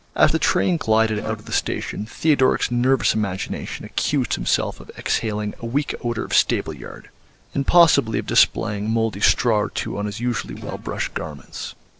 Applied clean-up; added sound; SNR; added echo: neural separator model SepFormer DNS4.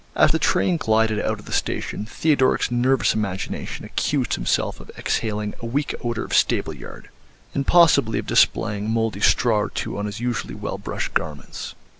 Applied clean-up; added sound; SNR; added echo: none; none; none; none.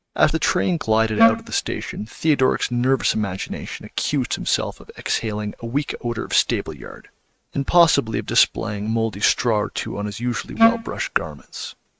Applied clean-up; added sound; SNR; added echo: neural mask model RNNoise.